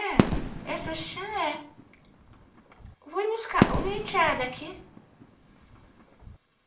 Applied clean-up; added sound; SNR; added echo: none; Fireworks; -1 dB; reverberation time 0.4 s.